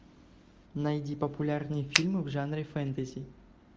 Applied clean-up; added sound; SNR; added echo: none; Finger snapping; -4 dB; none.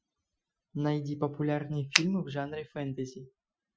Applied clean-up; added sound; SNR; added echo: classical method Wiener filter.